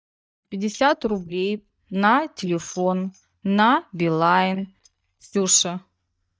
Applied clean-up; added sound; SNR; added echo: neural mask model DeepFilterNet 3.